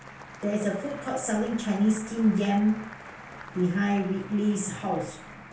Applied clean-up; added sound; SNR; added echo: none; Applause; 17 dB; reverberation time 0.3 s.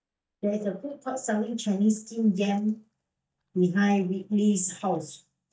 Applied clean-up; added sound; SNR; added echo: neural mask model DeepFilterNet 3.